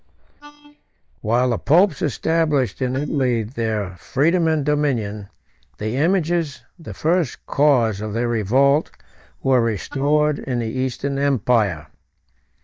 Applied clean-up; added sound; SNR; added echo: neural mask model DeepFilterNet 3.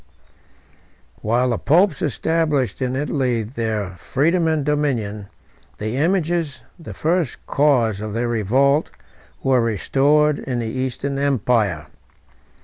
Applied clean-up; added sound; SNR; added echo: none; none; none; none.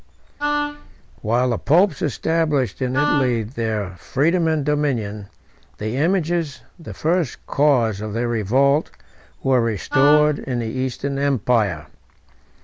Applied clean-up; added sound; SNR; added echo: none; Wind instrument, woodwind instrument; 5 dB; none.